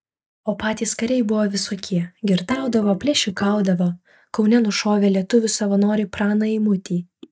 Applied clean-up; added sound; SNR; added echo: neural mask model DeepFilterNet 3.